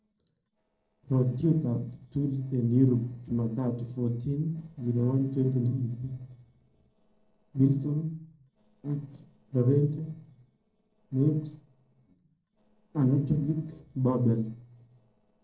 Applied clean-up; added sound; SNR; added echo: neural separator model SepFormer DNS4.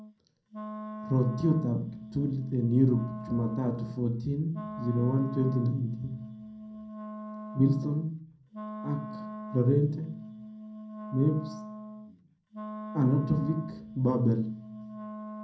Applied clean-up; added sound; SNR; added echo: none; Wind instrument, woodwind instrument; 11 dB; reverberation time 0.6 s.